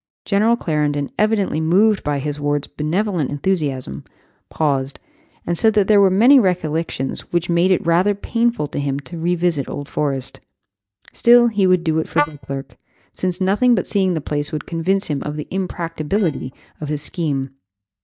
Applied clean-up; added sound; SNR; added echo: neural mask model DeepFilterNet 3.